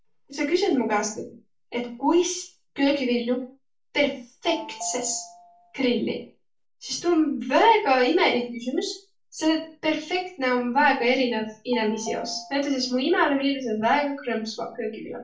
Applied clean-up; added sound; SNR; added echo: none; Telephone; 17 dB; reverberation time 0.3 s.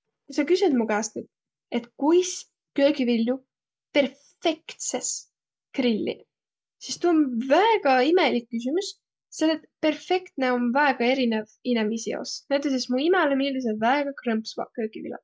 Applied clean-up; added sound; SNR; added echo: none; none; none; none.